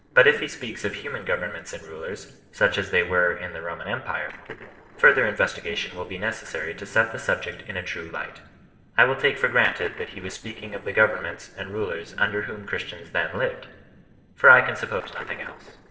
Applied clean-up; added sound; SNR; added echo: neural separator model SepFormer DNS4.